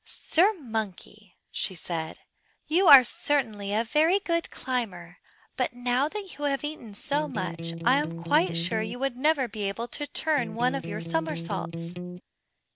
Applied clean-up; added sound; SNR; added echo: none; Electric guitar; 6 dB; none.